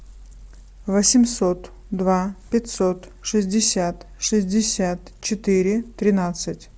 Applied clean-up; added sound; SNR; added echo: none; none; none; none.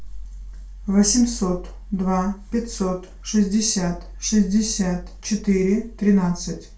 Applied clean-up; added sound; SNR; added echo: none; none; none; reverberation time 0.3 s.